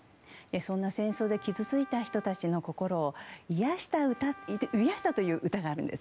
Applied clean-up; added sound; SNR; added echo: none; Wind instrument, woodwind instrument; 20 dB; none.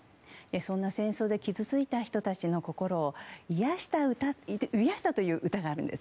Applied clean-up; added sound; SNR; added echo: none; none; none; none.